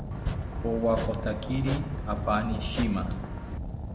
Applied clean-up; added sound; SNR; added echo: none; Domestic sounds, home sounds + Fire; 2 dB; none.